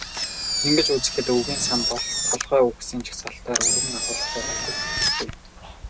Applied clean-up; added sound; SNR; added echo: none; Engine; -1 dB; none.